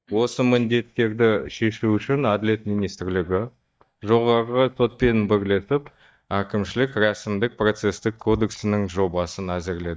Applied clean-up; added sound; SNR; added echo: neural mask model DeepFilterNet 3.